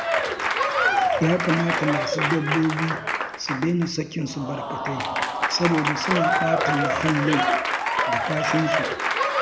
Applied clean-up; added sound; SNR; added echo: none; Applause / Crowd; -2 dB; none.